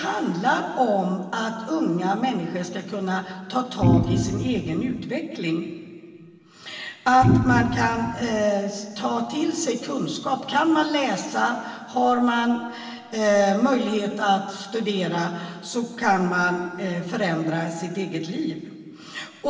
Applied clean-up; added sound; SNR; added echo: none; Organ; -2 dB; reverberation time 2.0 s.